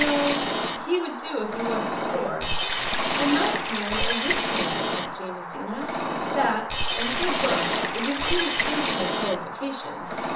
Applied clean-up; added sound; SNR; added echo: none; Liquid; -3 dB; reverberation time 0.7 s.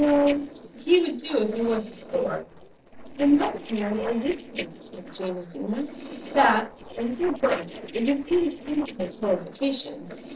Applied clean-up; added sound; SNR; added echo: neural separator model SepFormer DNS4.